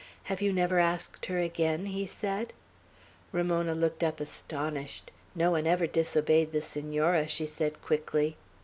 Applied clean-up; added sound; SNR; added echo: none; none; none; none.